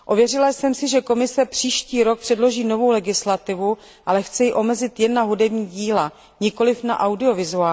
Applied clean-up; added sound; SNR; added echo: none; none; none; none.